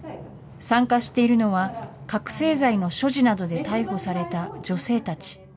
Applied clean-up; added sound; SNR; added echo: none; none; none; none.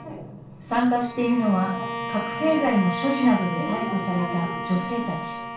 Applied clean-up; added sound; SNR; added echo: none; Bowed string instrument; 7 dB; reverberation time 0.4 s.